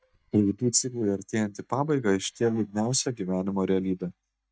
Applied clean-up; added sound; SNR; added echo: neural mask model DeepFilterNet 3.